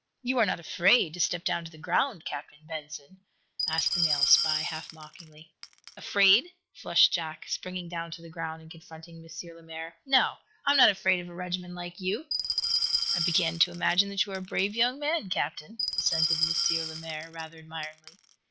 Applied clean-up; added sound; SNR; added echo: none; Glass; 1 dB; none.